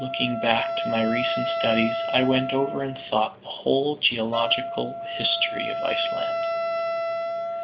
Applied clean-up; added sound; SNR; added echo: none; Wind instrument, woodwind instrument; 3 dB; none.